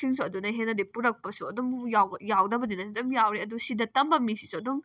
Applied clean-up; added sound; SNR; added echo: none; none; none; none.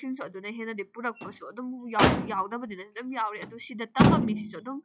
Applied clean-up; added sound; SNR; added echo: classical method log-MMSE.